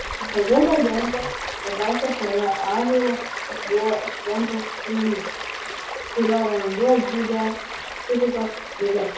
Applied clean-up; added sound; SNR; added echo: none; Stream; 8 dB; reverberation time 0.5 s.